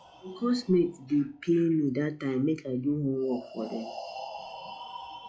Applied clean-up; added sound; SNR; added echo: classical method log-MMSE.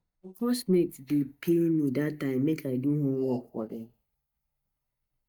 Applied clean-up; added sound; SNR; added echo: neural mask model DeepFilterNet 3.